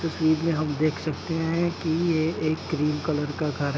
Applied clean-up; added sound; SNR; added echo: none; Guitar; 18 dB; none.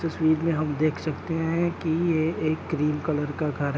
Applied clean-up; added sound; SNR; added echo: none; none; none; none.